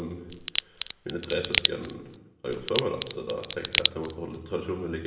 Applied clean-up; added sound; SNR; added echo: none; Crack; -2 dB; reverberation time 0.9 s.